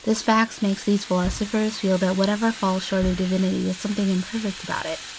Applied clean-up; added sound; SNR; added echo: none; Fire + Bass drum; 14 dB; none.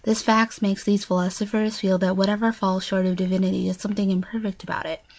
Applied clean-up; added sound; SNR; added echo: none; none; none; none.